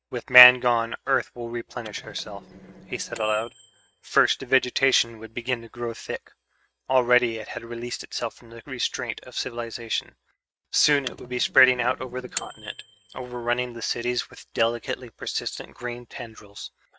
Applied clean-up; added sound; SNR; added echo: neural mask model RNNoise.